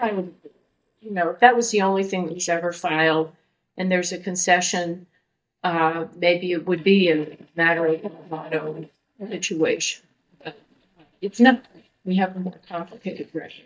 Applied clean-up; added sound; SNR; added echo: neural mask model DeepFilterNet 3.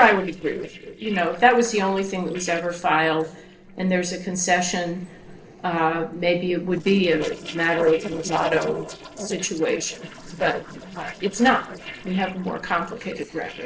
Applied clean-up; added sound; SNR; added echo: neural separator model SepFormer DNS4.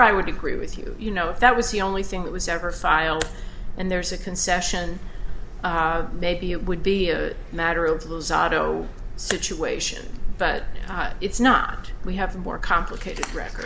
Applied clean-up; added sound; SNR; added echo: none; none; none; none.